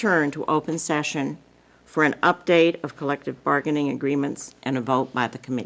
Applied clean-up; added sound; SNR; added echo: none; none; none; none.